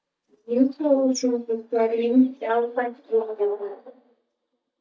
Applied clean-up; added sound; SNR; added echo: neural mask model DeepFilterNet 3.